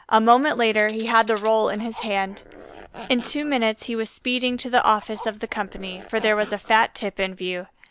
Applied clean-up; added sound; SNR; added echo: none; Zipper (clothing) + Tambourine; 18 dB; none.